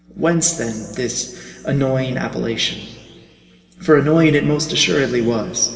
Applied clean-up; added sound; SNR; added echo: none; none; none; reverberation time 2.3 s.